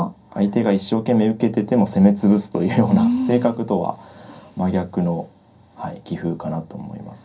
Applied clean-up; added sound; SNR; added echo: none; none; none; reverberation time 0.3 s.